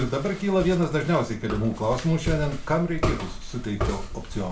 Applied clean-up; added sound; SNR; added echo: none; Walk, footsteps; 6 dB; reverberation time 0.3 s.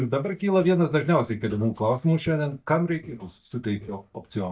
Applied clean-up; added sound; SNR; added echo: neural mask model DeepFilterNet 3.